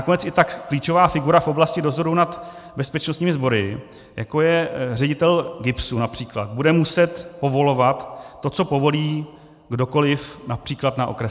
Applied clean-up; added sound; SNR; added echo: none; none; none; none.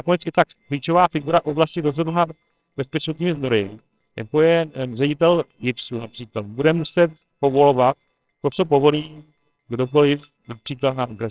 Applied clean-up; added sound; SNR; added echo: neural separator model SepFormer WHAMR!.